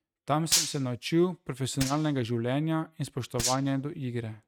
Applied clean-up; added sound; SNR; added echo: neural mask model RNNoise.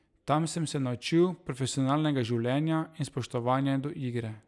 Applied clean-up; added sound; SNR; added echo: none; none; none; none.